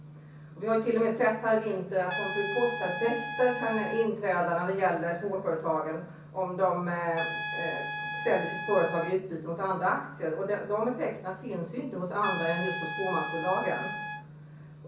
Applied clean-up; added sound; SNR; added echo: none; Trumpet; 9 dB; reverberation time 0.6 s.